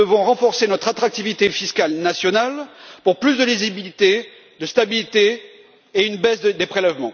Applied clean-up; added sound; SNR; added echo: none; none; none; none.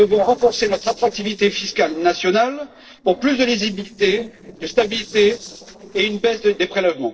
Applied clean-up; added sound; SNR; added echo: neural separator model SepFormer DNS4.